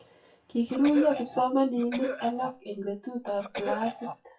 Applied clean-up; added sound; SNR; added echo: classical method WPE with log-MMSE.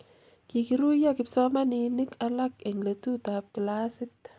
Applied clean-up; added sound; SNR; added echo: none; none; none; none.